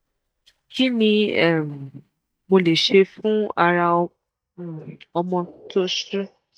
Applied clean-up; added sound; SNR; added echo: neural mask model DeepFilterNet 3.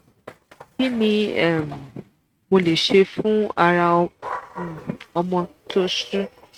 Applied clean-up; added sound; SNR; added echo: neural mask model RNNoise.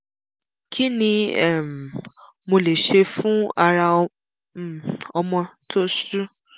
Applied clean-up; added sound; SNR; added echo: none; none; none; none.